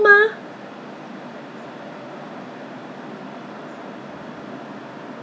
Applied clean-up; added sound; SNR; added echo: none; none; none; none.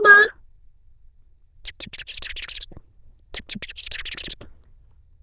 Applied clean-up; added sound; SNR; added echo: neural diffusion model UNIVERSE++.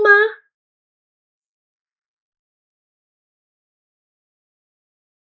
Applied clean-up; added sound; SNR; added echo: neural mask model Resemble Enhance denoiser.